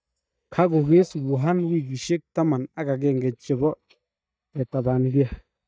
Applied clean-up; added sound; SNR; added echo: neural mask model DeepFilterNet 3.